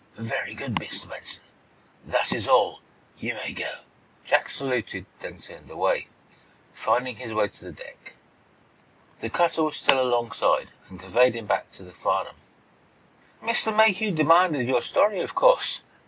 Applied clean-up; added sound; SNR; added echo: none; none; none; none.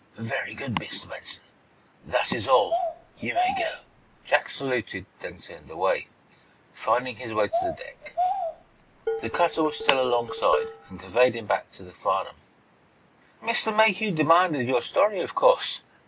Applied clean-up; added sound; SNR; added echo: none; Dishes, pots, and pans + Bird vocalization, bird call, bird song; 5 dB; none.